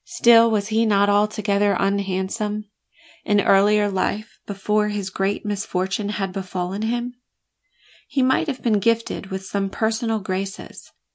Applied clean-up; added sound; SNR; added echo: none; none; none; none.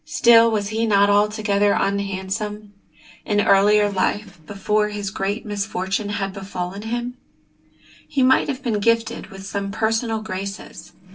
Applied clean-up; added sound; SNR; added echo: neural separator model SepFormer DNS4.